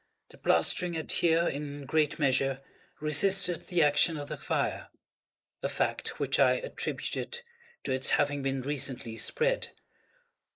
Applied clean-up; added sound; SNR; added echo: neural mask model Resemble Enhance denoiser.